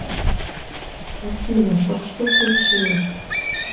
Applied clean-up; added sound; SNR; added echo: none; Bird; -1 dB; reverberation time 0.6 s.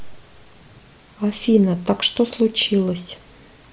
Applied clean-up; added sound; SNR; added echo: none; none; none; none.